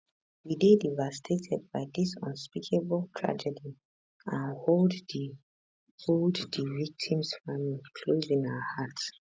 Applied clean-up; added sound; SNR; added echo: none; none; none; none.